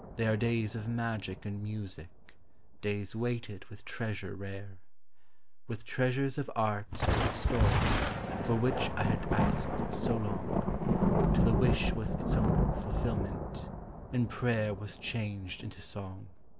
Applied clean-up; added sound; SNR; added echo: none; Thunder; -2 dB; none.